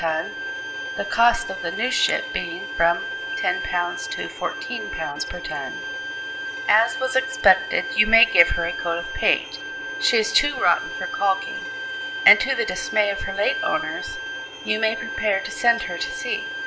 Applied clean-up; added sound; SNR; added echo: none; Bowed string instrument; 6 dB; reverberation time 0.4 s.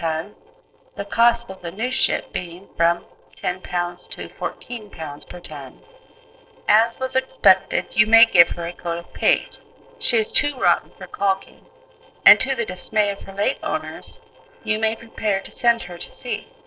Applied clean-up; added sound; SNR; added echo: neural separator model SepFormer DNS4.